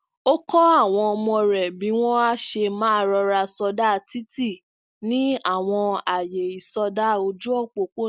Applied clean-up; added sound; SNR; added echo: none; none; none; none.